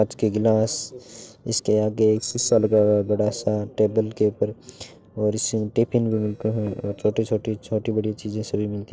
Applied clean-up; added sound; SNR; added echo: neural separator model SepFormer DNS4.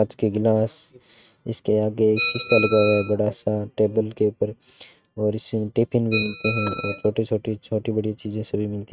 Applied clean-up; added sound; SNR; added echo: neural mask model RNNoise.